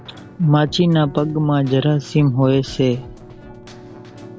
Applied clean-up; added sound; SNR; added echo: none; Keyboard (musical); 18 dB; none.